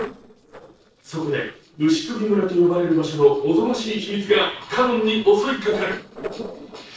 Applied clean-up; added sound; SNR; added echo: neural separator model SepFormer DNS4.